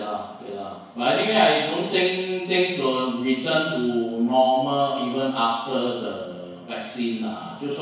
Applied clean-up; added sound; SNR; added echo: none; none; none; reverberation time 1.1 s.